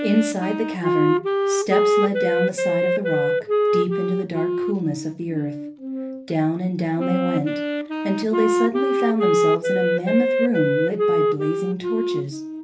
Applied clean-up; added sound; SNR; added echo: none; Wind instrument, woodwind instrument; -3 dB; reverberation time 0.3 s.